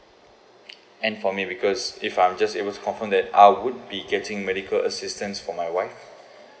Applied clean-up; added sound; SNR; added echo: none; none; none; none.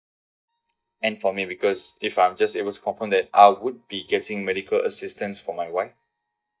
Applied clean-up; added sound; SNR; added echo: neural mask model DeepFilterNet 3.